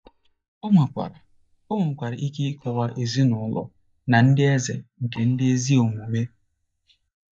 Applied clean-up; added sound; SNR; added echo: neural mask model DeepFilterNet 3.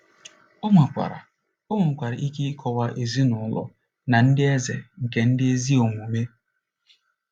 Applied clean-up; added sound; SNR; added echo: none; none; none; none.